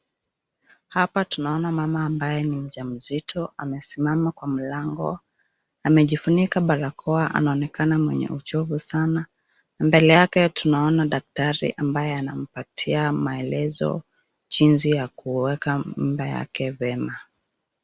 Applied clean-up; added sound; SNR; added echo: none; none; none; none.